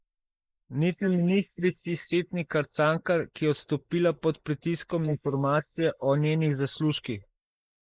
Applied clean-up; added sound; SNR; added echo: neural mask model Resemble Enhance denoiser.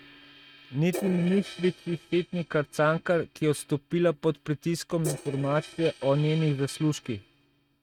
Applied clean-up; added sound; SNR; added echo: neural mask model RNNoise.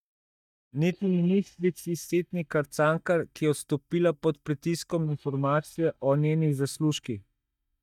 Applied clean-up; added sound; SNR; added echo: neural mask model DeepFilterNet 3.